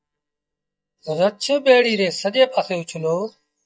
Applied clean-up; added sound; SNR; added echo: neural mask model DeepFilterNet 3.